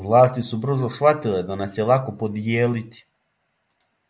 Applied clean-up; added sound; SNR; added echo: none; none; none; none.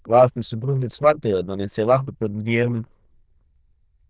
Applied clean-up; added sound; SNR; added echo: neural diffusion model UNIVERSE++.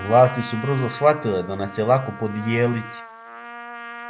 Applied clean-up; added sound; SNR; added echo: none; Trumpet; 14 dB; none.